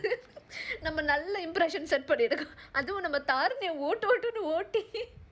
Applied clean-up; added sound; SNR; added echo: none; none; none; none.